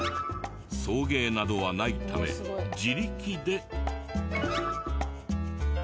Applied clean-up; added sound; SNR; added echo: none; none; none; none.